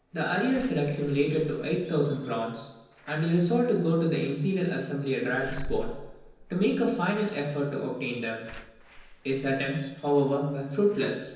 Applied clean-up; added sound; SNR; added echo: none; Slam / Alarm; 16 dB; reverberation time 0.9 s.